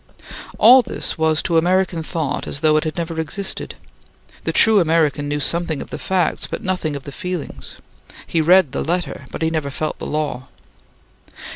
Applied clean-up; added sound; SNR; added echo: none; none; none; none.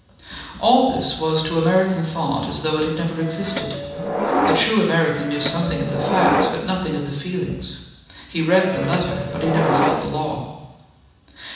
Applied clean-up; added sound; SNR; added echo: none; Subway, metro, underground; 1 dB; reverberation time 1.1 s.